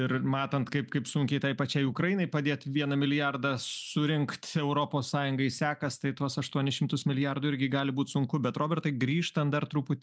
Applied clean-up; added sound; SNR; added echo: none; none; none; none.